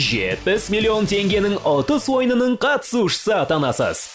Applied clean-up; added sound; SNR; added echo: none; none; none; none.